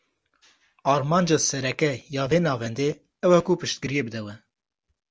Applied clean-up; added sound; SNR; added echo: none; none; none; none.